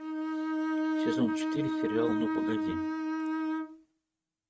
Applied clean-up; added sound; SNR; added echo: neural mask model RNNoise.